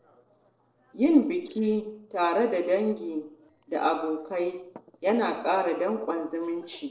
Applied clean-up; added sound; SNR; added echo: neural separator model SepFormer DNS4.